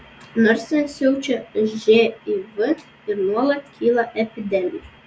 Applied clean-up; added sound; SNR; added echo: none; none; none; none.